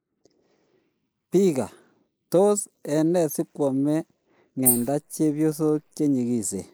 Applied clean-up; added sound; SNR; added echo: neural mask model Resemble Enhance denoiser.